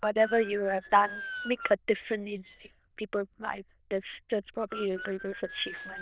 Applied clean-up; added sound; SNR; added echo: neural diffusion model UNIVERSE++.